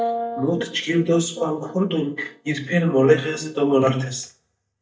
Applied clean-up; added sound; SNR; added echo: neural mask model DeepFilterNet 3.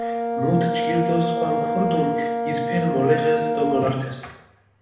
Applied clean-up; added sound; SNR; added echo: none; Brass instrument; 0 dB; reverberation time 0.7 s.